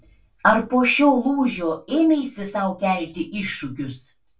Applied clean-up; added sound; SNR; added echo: none; none; none; reverberation time 0.2 s.